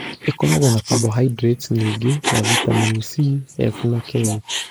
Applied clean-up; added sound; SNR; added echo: neural mask model Resemble Enhance denoiser.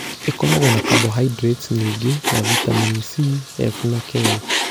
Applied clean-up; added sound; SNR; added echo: none; Frying (food); 3 dB; none.